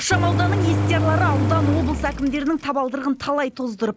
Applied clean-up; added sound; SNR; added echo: none; Engine; -1 dB; none.